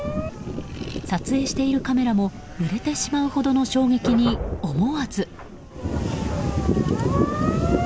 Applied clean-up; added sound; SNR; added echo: none; Accelerating, revving, vroom; 18 dB; none.